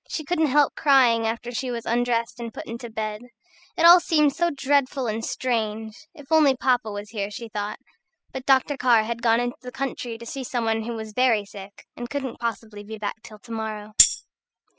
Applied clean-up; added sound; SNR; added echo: classical method spectral subtraction.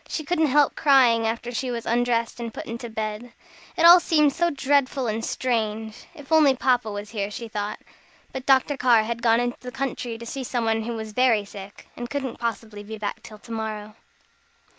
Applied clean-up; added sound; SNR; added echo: none; none; none; none.